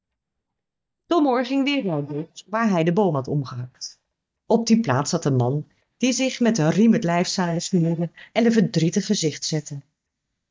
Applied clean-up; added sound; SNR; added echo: neural mask model DeepFilterNet 3.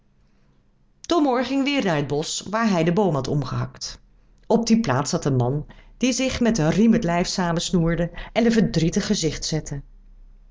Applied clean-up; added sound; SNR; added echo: none; none; none; none.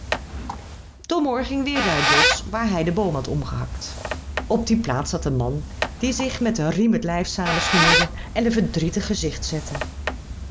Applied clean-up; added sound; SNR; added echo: none; Squeak; 2 dB; none.